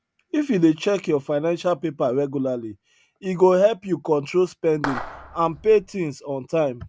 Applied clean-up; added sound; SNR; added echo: none; Clapping; 11 dB; none.